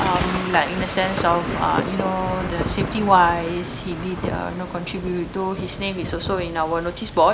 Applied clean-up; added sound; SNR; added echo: none; Thunder / Rain; 6 dB; none.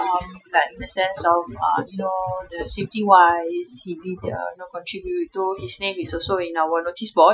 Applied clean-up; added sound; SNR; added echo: classical method Wiener filter.